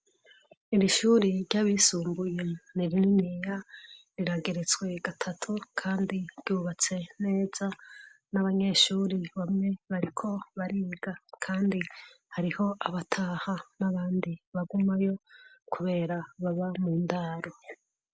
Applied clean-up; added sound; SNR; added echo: none; none; none; none.